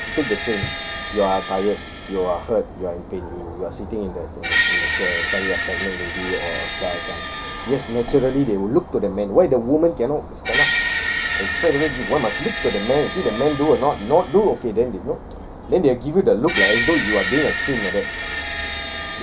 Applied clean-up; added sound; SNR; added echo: none; Screech; 4 dB; none.